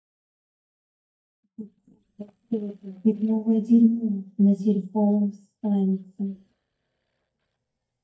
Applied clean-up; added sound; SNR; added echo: neural mask model DeepFilterNet 3.